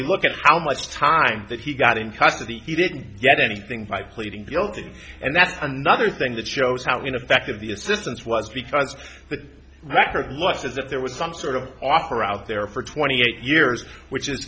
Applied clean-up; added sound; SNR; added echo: none; none; none; none.